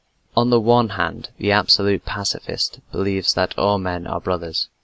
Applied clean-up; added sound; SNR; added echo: none; none; none; none.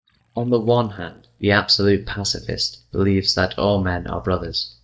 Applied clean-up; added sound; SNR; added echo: neural mask model DeepFilterNet 3.